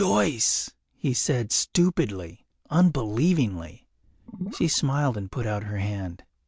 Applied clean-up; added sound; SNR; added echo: none; Gurgling / Liquid; 13 dB; none.